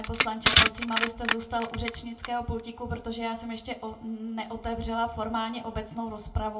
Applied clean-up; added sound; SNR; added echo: none; Crushing; -5 dB; reverberation time 0.2 s.